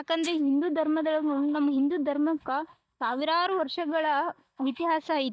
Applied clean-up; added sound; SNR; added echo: neural mask model DeepFilterNet 3.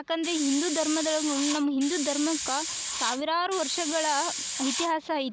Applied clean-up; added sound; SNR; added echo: none; Hiss; 4 dB; none.